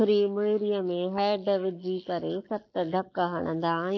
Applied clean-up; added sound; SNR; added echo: neural mask model Resemble Enhance denoiser.